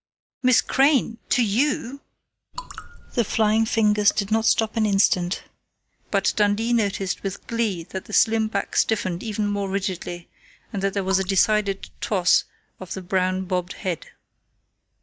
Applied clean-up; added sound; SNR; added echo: neural mask model DeepFilterNet 3.